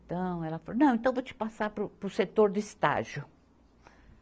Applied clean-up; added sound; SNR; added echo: none; none; none; none.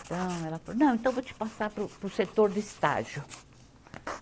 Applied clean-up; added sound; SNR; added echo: none; Writing; 16 dB; none.